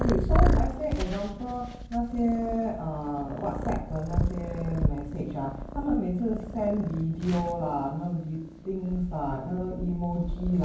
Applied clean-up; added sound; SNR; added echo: none; Purr; 1 dB; reverberation time 0.9 s.